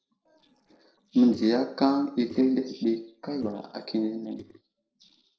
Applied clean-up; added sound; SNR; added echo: neural separator model SepFormer DNS4.